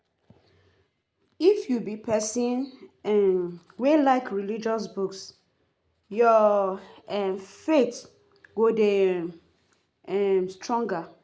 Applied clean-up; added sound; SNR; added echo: none; none; none; none.